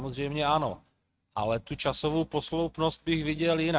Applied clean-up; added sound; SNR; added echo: neural mask model RNNoise.